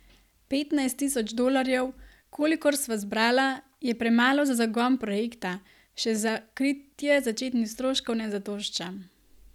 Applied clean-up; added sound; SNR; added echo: none; none; none; none.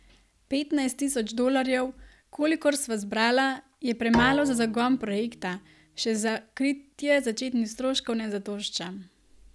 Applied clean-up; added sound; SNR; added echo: none; Bowed string instrument; 10 dB; none.